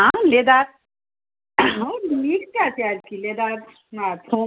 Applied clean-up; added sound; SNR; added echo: none; none; none; none.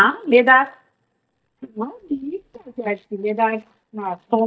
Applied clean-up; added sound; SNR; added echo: neural mask model DeepFilterNet 3.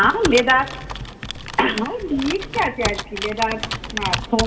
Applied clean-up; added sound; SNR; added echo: none; Computer keyboard; 7 dB; reverberation time 1.8 s.